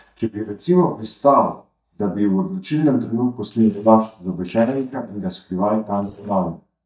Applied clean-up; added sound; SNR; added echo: neural mask model DeepFilterNet 3.